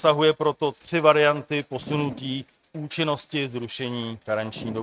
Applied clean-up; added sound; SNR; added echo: neural mask model RNNoise.